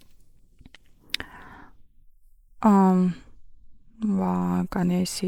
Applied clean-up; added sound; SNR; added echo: neural mask model Resemble Enhance denoiser.